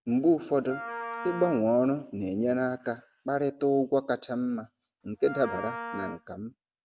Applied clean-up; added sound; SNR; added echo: none; Wind instrument, woodwind instrument; 10 dB; none.